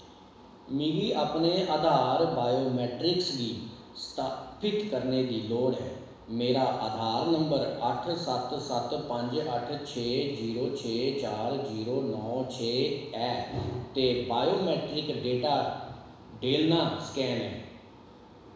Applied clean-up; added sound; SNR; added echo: none; none; none; reverberation time 1.0 s.